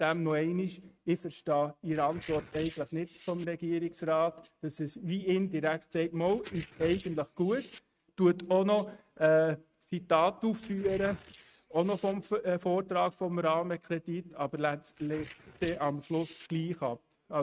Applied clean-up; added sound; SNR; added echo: neural mask model RNNoise.